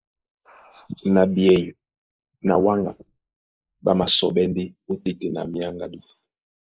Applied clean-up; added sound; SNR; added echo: neural mask model Resemble Enhance denoiser.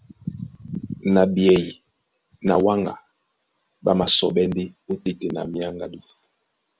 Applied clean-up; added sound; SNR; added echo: none; none; none; none.